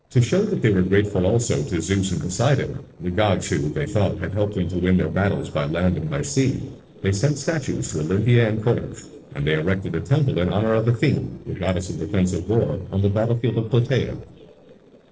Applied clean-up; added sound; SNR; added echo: neural separator model SepFormer DNS4.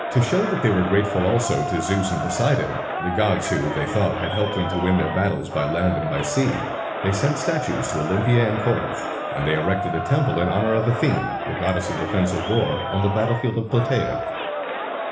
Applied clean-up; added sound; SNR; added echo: none; Crowd; 5 dB; reverberation time 1.1 s.